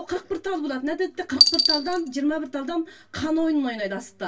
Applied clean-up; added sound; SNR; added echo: none; Coin (dropping); -2 dB; reverberation time 0.1 s.